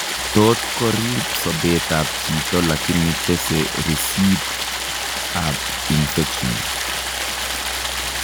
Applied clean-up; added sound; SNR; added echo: none; Stream; 2 dB; none.